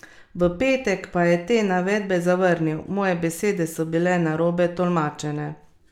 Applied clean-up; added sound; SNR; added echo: none; none; none; none.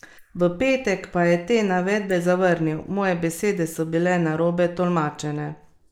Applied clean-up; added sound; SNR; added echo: neural mask model Resemble Enhance denoiser.